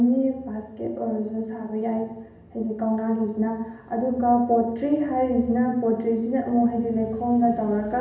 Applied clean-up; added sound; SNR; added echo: none; none; none; reverberation time 0.8 s.